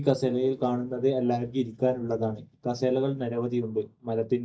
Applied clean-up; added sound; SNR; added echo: neural mask model DeepFilterNet 3.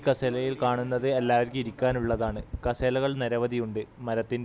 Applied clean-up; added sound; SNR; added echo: none; none; none; none.